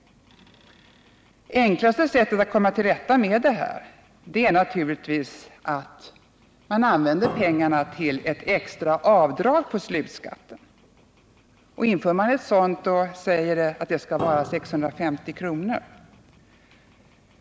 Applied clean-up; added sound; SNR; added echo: none; Piano; 13 dB; none.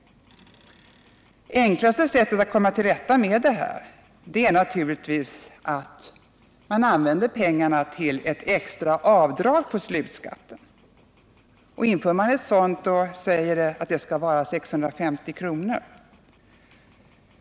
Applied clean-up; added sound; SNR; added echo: none; none; none; none.